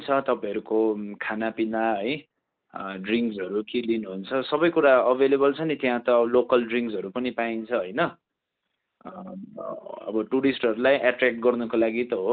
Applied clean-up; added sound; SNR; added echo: neural mask model Resemble Enhance denoiser.